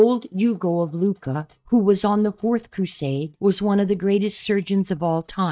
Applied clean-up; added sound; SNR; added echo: neural mask model DeepFilterNet 3.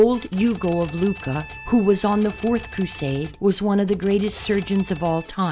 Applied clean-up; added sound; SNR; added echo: none; Bowed string instrument + Typewriter; 17 dB; none.